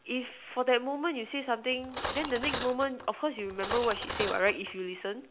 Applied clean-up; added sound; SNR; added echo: none; Cutlery, silverware; 7 dB; none.